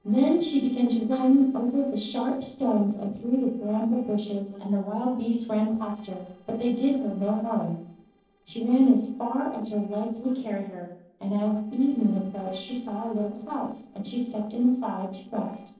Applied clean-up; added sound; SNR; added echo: neural separator model SepFormer DNS4.